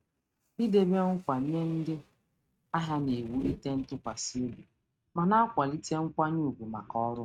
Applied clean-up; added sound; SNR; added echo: neural mask model RNNoise.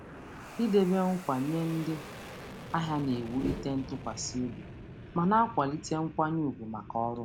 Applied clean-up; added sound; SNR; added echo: none; Fixed-wing aircraft, airplane + Whoosh, swoosh, swish; 12 dB; none.